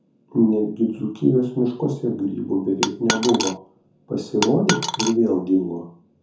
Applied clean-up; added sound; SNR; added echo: none; Coin (dropping); 3 dB; reverberation time 0.7 s.